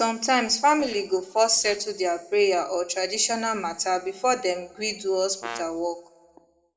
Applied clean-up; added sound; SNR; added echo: neural separator model SepFormer DNS4.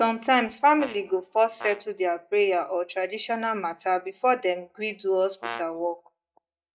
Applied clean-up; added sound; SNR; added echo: neural mask model DeepFilterNet 3.